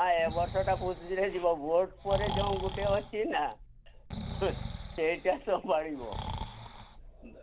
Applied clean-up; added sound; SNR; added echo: none; Breathing; 8 dB; none.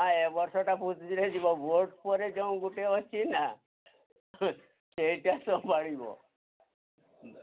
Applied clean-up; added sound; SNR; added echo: none; none; none; none.